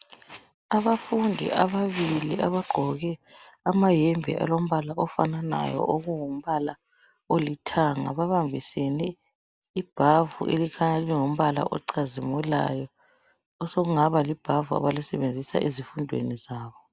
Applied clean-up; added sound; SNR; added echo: none; none; none; none.